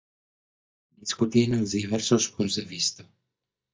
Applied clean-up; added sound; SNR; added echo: neural mask model DeepFilterNet 3.